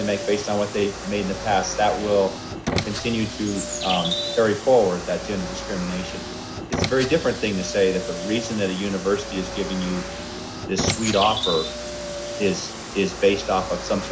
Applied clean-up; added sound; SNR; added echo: none; Bird + Car; 6 dB; none.